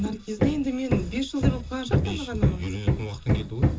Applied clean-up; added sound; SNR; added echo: none; Hammer; -3 dB; reverberation time 0.2 s.